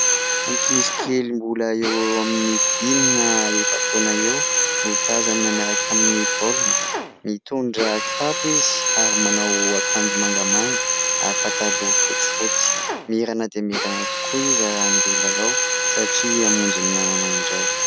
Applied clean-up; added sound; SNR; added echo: none; Drill; -4 dB; none.